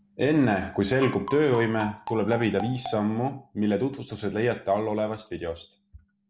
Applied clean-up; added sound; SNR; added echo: none; Marimba, xylophone; 12 dB; none.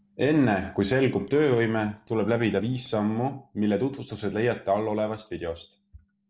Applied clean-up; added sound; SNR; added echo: neural separator model SepFormer DNS4.